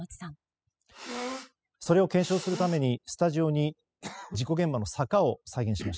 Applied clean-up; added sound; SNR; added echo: classical method spectral subtraction.